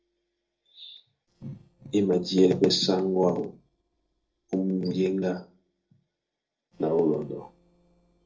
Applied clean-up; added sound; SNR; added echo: neural separator model SepFormer DNS4.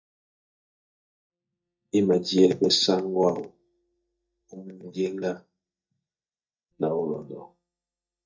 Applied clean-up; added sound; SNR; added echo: neural mask model DeepFilterNet 3.